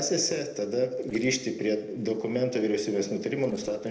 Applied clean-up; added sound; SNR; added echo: neural separator model SepFormer DNS4.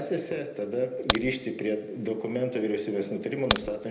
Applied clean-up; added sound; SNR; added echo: none; Crack; -2 dB; reverberation time 0.7 s.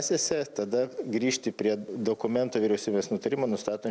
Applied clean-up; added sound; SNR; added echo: none; none; none; none.